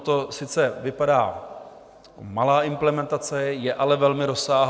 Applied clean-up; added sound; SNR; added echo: none; none; none; none.